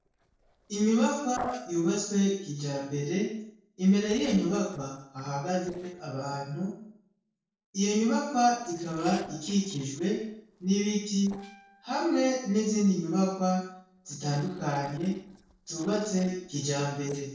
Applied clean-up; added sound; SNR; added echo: neural separator model SepFormer DNS4.